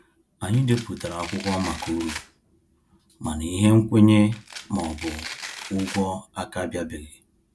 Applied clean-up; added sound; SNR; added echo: none; Domestic sounds, home sounds; 13 dB; none.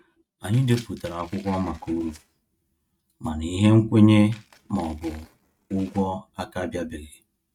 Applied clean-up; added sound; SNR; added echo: neural mask model RNNoise.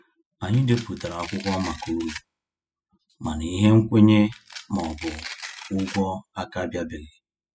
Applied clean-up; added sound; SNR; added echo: classical method spectral subtraction.